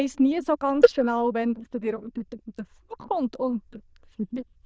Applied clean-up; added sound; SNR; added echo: neural diffusion model UNIVERSE++.